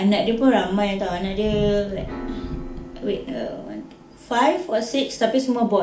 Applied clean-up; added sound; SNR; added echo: none; Piano; 19 dB; reverberation time 0.4 s.